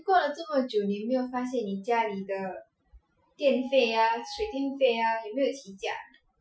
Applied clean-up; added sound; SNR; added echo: classical method Wiener filter.